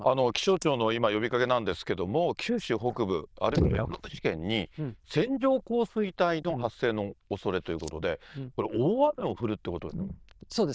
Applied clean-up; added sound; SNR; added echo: neural diffusion model UNIVERSE++.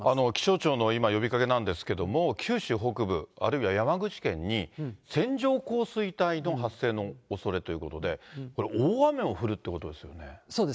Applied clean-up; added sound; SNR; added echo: none; none; none; none.